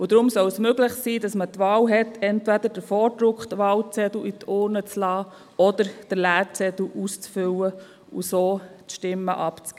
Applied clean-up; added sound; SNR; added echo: none; none; none; none.